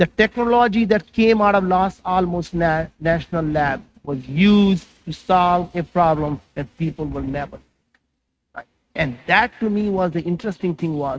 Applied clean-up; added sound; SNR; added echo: neural mask model RNNoise.